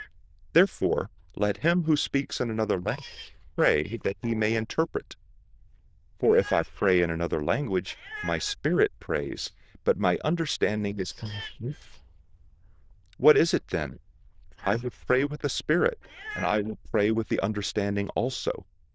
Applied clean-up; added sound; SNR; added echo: neural diffusion model UNIVERSE++.